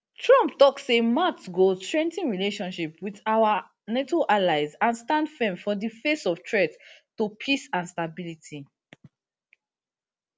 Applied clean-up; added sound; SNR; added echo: none; none; none; none.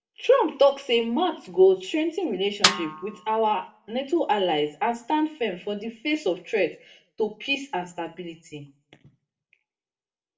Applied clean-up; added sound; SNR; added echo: none; Snare drum; 3 dB; reverberation time 0.4 s.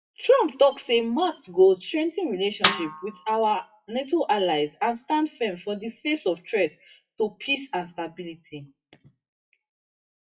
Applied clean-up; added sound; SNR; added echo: classical method WPE with log-MMSE.